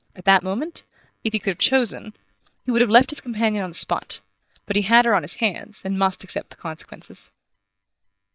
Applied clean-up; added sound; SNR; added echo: neural mask model DeepFilterNet 3.